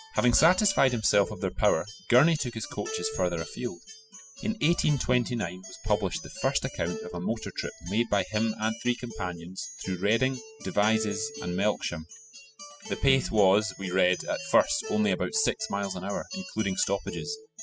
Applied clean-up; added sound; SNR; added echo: classical method spectral subtraction.